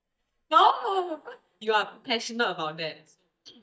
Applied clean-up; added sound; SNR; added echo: neural mask model DeepFilterNet 3.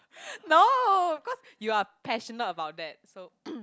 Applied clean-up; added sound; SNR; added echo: none; none; none; none.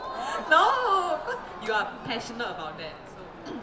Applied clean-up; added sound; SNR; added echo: none; Crowd; 10 dB; reverberation time 0.7 s.